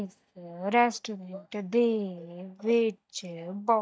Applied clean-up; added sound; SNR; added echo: neural mask model DeepFilterNet 3.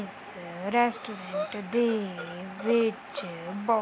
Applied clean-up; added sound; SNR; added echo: none; Breathing; 11 dB; none.